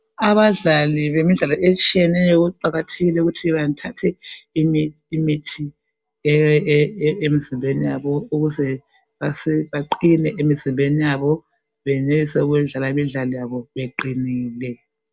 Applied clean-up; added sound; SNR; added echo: none; none; none; none.